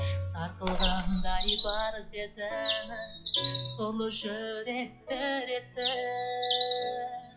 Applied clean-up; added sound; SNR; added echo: classical method log-MMSE.